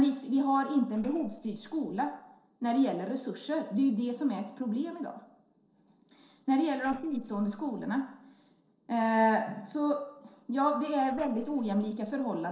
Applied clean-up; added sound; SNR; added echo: neural separator model SepFormer DNS4.